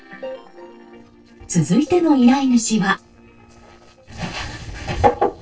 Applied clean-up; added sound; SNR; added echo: neural separator model SepFormer DNS4.